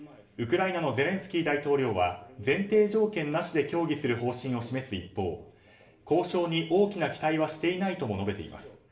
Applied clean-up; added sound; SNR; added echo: none; none; none; reverberation time 0.5 s.